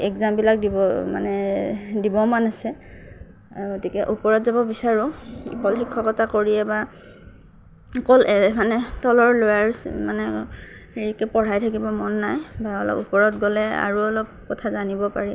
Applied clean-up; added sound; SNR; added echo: none; none; none; none.